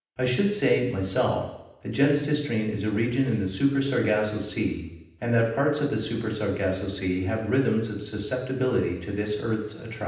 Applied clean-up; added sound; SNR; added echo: none; none; none; reverberation time 0.9 s.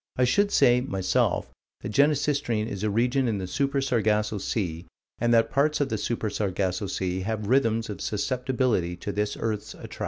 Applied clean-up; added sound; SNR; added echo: none; none; none; none.